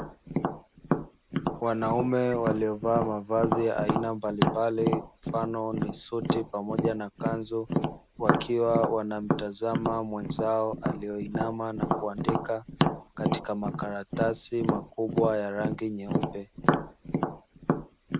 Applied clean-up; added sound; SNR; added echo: none; Tap; 1 dB; none.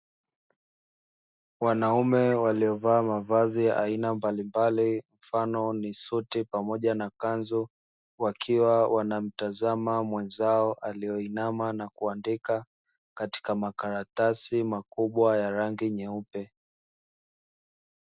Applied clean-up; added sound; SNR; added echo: none; none; none; none.